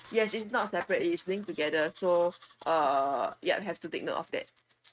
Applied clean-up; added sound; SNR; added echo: neural mask model RNNoise.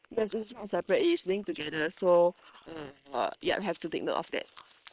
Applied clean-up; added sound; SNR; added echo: neural separator model SepFormer WHAM!.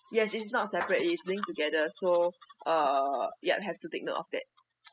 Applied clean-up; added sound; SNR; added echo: classical method spectral subtraction.